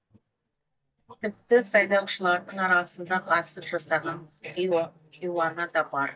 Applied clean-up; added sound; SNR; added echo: neural mask model DeepFilterNet 3.